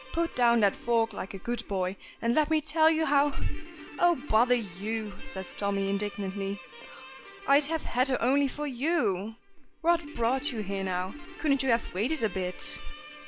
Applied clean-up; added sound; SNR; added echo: none; Guitar; 18 dB; none.